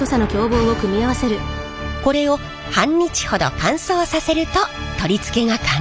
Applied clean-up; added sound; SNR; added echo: none; none; none; none.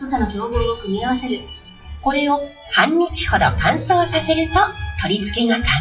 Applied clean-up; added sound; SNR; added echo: classical method WPE with log-MMSE.